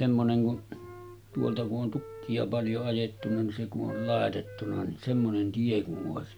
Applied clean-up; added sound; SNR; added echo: none; Wind instrument, woodwind instrument; 16 dB; none.